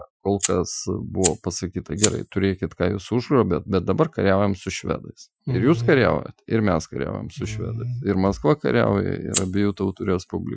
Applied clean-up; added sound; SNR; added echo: classical method Wiener filter.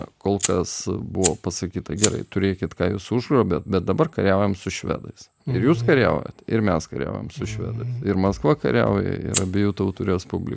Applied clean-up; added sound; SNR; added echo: none; Fire; 13 dB; none.